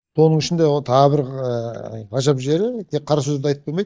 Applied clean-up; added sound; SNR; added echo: neural mask model DeepFilterNet 3.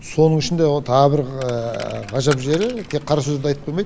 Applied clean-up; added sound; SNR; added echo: none; Coin (dropping); 18 dB; none.